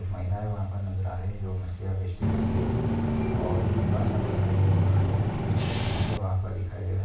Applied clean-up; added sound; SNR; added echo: none; Bus / Engine; -3 dB; reverberation time 0.3 s.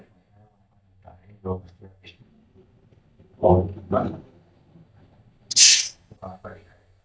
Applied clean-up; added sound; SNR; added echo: neural mask model DeepFilterNet 3.